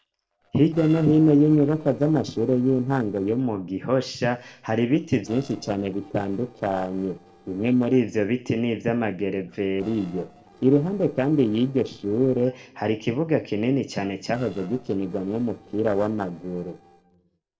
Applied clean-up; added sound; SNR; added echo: neural separator model SepFormer DNS4.